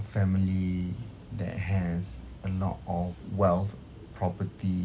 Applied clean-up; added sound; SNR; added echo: none; none; none; none.